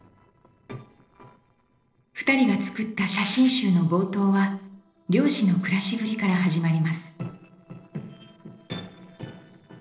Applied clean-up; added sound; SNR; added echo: neural separator model SepFormer DNS4.